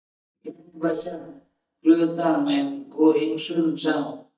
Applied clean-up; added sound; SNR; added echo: neural mask model DeepFilterNet 3.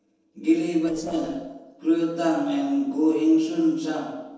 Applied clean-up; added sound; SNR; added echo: neural separator model SepFormer DNS4.